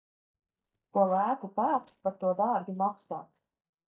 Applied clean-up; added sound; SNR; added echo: neural mask model DeepFilterNet 3.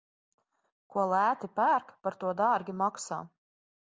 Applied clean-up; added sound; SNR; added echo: none; none; none; none.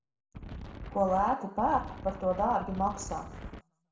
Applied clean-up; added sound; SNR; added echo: none; Wind; 11 dB; reverberation time 0.7 s.